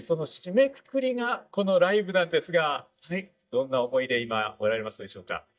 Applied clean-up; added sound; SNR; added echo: neural mask model DeepFilterNet 3.